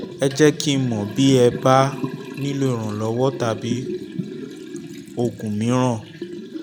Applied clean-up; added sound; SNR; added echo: none; Liquid; 11 dB; none.